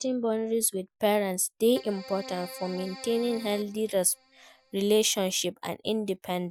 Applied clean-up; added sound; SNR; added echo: none; Keyboard (musical); 17 dB; none.